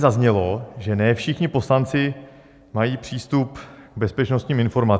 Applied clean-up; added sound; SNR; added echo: none; none; none; none.